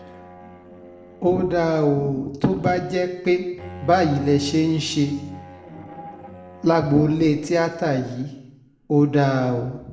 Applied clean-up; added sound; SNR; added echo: none; Bowed string instrument; 19 dB; reverberation time 0.9 s.